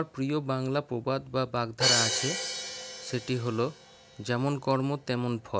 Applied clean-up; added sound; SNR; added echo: none; Crash cymbal; 5 dB; none.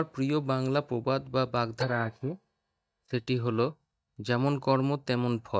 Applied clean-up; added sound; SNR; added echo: neural mask model DeepFilterNet 3.